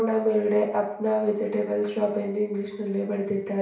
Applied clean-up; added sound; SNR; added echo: none; none; none; reverberation time 0.6 s.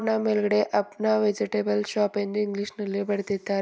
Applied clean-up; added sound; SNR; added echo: none; none; none; none.